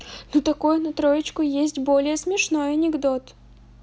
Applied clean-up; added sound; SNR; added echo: none; none; none; none.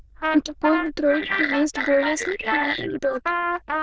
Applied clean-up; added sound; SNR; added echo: neural diffusion model UNIVERSE++.